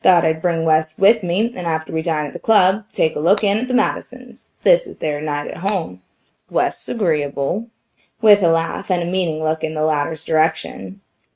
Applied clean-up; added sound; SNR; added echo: neural mask model RNNoise.